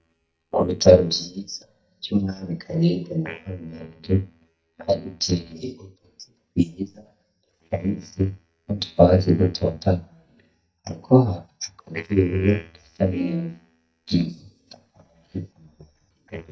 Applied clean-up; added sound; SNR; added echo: neural mask model DeepFilterNet 3.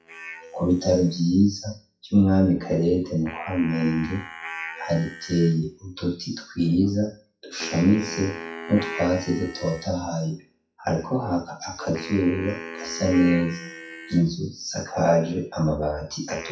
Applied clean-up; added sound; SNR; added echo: classical method WPE with log-MMSE.